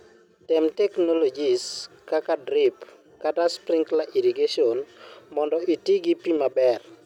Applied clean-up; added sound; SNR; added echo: none; none; none; none.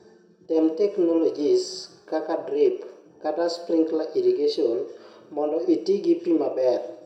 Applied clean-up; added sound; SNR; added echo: none; none; none; reverberation time 0.6 s.